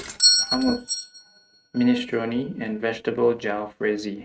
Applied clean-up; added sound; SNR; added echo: neural mask model RNNoise.